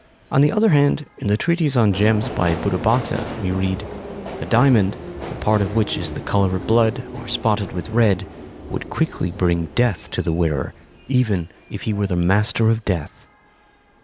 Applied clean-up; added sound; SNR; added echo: none; Subway, metro, underground; 13 dB; none.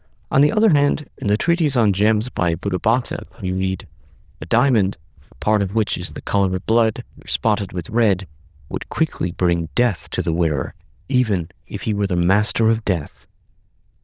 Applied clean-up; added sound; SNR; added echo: neural diffusion model UNIVERSE++.